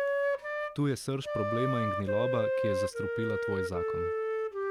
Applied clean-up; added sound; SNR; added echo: none; Wind instrument, woodwind instrument; -3 dB; none.